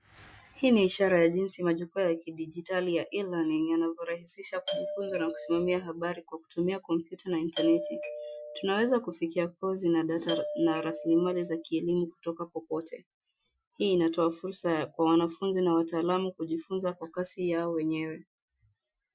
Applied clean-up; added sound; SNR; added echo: classical method Wiener filter.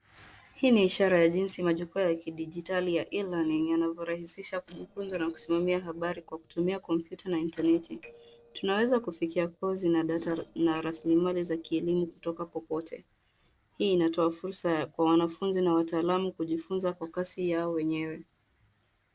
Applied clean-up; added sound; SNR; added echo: neural separator model SepFormer DNS4.